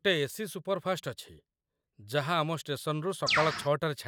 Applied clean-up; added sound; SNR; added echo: none; Bird; -2 dB; none.